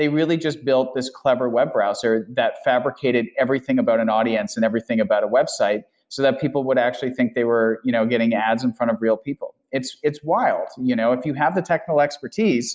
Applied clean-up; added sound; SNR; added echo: none; none; none; none.